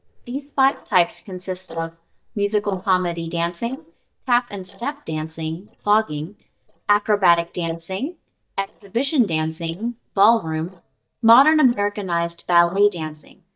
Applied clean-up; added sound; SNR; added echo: neural mask model DeepFilterNet 3.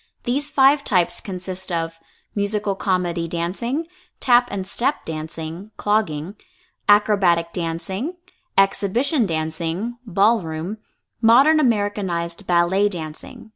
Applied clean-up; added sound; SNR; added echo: none; none; none; none.